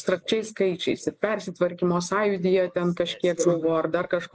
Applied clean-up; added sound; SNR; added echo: neural mask model Resemble Enhance denoiser.